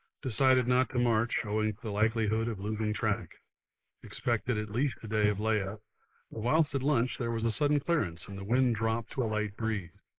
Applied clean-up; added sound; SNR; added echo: neural mask model Resemble Enhance denoiser.